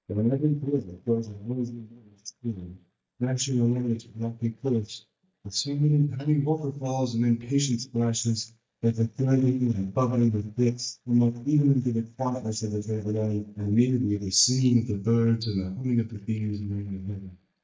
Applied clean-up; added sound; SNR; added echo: neural mask model DeepFilterNet 3.